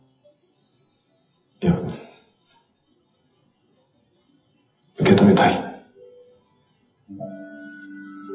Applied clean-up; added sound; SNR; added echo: classical method WPE with log-MMSE.